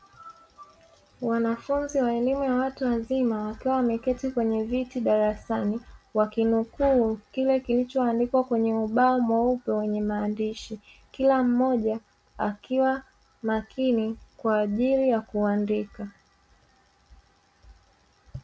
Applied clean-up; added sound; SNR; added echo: none; none; none; none.